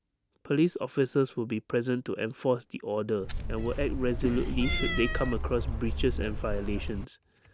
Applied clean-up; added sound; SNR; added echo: none; Cat; 1 dB; none.